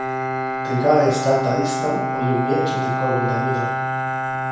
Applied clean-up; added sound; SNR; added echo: none; Bowed string instrument; 1 dB; reverberation time 0.7 s.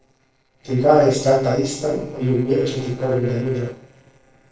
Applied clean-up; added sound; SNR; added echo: neural separator model SepFormer DNS4.